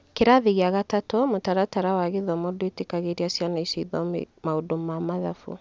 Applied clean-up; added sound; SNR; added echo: none; none; none; none.